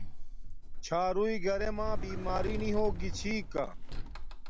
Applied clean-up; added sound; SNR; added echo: none; Sliding door; -1 dB; none.